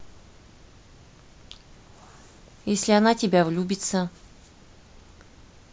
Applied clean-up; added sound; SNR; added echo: none; none; none; none.